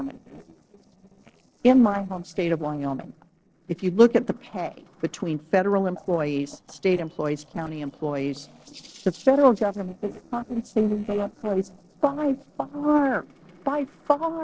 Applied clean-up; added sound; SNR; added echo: neural separator model SepFormer DNS4.